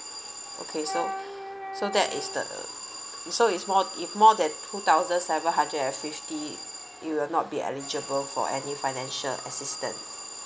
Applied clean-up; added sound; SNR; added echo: none; Wind instrument, woodwind instrument + Alarm; 10 dB; none.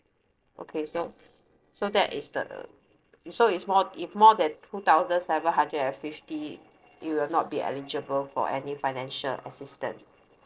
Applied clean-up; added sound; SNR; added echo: neural separator model SepFormer DNS4.